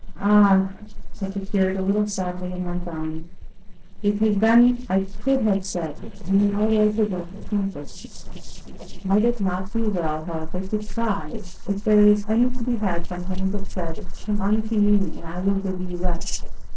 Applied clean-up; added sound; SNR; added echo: neural separator model SepFormer DNS4.